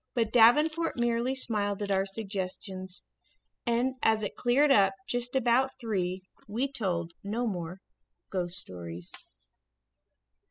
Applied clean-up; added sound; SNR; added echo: classical method spectral subtraction.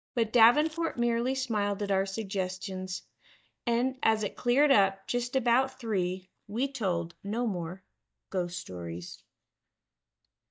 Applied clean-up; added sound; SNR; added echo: neural mask model DeepFilterNet 3.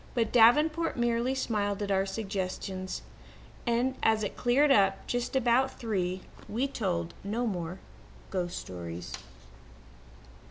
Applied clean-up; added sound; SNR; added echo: none; none; none; none.